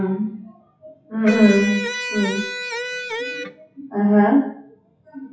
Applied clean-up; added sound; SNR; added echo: classical method WPE with log-MMSE.